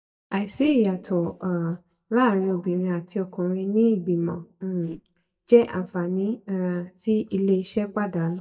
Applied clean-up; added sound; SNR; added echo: neural mask model DeepFilterNet 3.